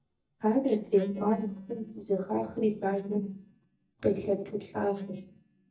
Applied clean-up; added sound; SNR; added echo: neural mask model DeepFilterNet 3.